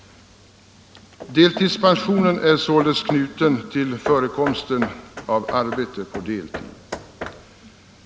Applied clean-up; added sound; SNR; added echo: none; Hammer / Wood; 13 dB; none.